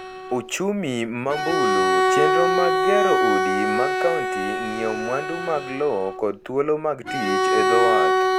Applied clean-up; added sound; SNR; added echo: none; Bowed string instrument; -3 dB; none.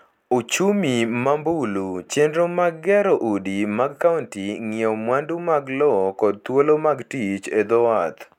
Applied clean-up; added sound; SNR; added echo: none; none; none; none.